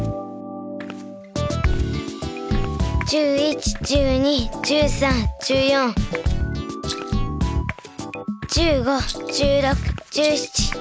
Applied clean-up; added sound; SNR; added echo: none; Rattle; 14 dB; none.